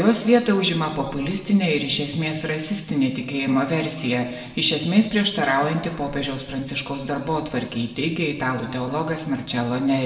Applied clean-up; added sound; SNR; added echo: none; none; none; reverberation time 1.6 s.